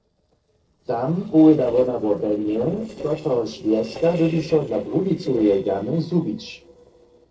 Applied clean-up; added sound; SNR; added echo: neural separator model SepFormer DNS4.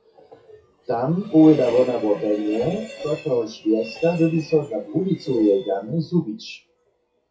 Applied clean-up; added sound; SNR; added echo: classical method WPE with log-MMSE.